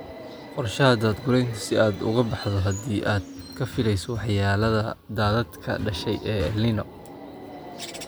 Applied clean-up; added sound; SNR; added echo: none; Subway, metro, underground; 16 dB; none.